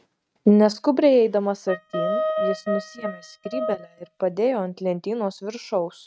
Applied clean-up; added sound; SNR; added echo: neural mask model RNNoise.